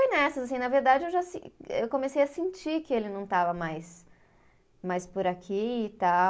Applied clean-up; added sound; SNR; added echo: none; none; none; none.